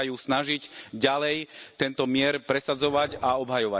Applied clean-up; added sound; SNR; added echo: none; Dog; 20 dB; none.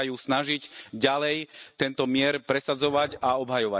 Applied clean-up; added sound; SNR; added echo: neural mask model RNNoise.